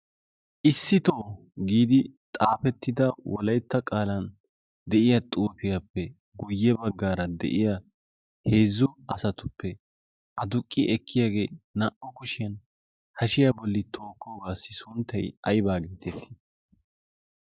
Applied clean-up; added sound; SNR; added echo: none; none; none; none.